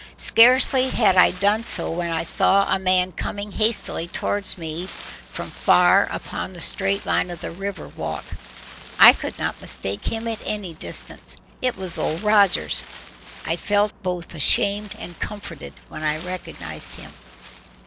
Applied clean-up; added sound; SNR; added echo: none; Wind; 19 dB; none.